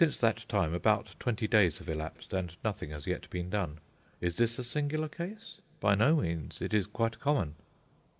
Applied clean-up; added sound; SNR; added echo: none; none; none; none.